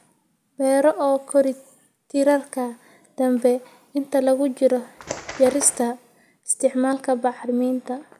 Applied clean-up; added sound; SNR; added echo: none; Bird; 12 dB; none.